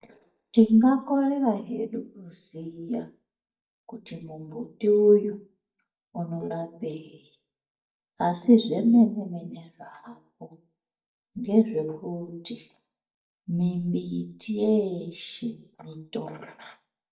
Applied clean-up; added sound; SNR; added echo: neural mask model DeepFilterNet 3.